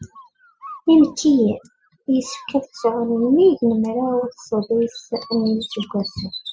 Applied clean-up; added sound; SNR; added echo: classical method spectral subtraction.